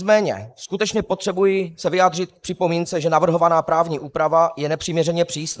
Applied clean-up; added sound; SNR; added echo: neural mask model Resemble Enhance denoiser.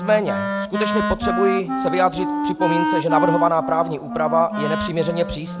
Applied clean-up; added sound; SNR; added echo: none; Wind instrument, woodwind instrument; 2 dB; none.